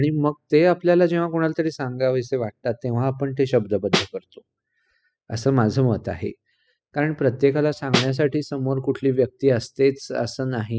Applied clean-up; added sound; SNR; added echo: classical method spectral subtraction.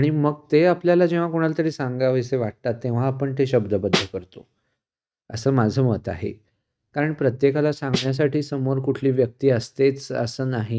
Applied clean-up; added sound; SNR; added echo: neural mask model RNNoise.